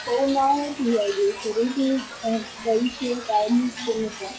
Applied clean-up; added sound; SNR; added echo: classical method WPE with log-MMSE.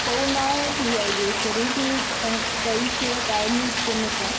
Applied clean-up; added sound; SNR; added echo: none; Rain; -1 dB; reverberation time 1.0 s.